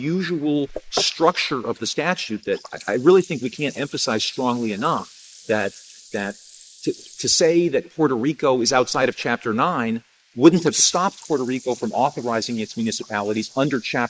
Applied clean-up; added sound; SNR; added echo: neural mask model Resemble Enhance denoiser.